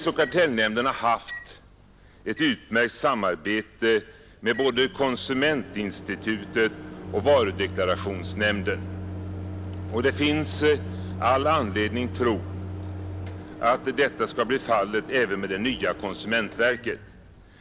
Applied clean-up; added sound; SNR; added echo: none; Microwave oven; 11 dB; none.